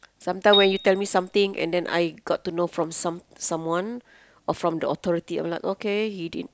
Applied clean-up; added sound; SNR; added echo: none; Piano; 5 dB; none.